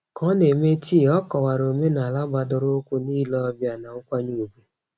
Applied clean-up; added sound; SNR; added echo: none; none; none; none.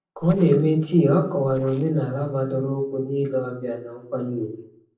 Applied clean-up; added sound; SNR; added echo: neural separator model SepFormer DNS4.